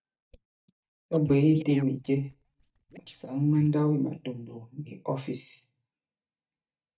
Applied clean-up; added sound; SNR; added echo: neural mask model DeepFilterNet 3.